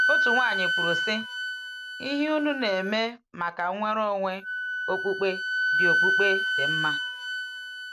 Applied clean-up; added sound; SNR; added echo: none; Wind instrument, woodwind instrument; -2 dB; none.